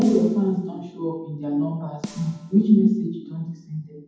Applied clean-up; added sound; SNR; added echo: none; Snare drum; 20 dB; reverberation time 0.8 s.